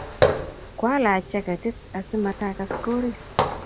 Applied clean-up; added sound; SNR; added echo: none; Walk, footsteps; 2 dB; none.